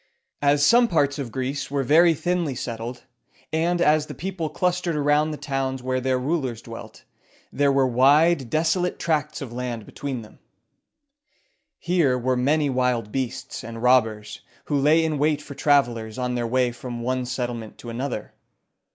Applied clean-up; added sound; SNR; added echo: none; none; none; none.